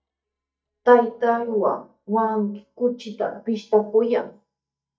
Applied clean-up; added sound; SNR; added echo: neural mask model DeepFilterNet 3.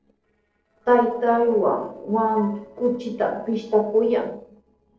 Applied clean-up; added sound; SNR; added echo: neural separator model SepFormer DNS4.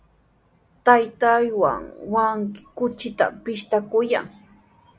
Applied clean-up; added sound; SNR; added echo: none; none; none; none.